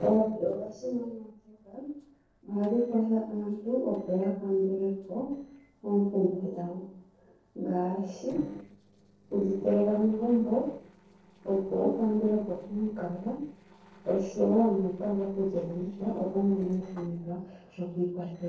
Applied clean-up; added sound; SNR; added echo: neural separator model SepFormer DNS4.